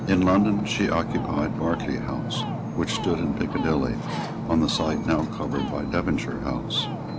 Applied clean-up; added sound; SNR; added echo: none; Ocean; 4 dB; none.